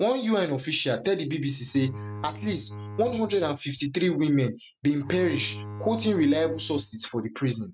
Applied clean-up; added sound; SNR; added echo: neural mask model RNNoise.